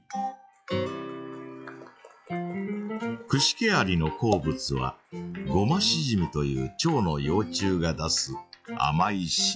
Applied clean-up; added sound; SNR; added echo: classical method log-MMSE.